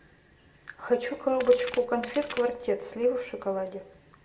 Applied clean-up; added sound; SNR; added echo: none; Crack; 10 dB; none.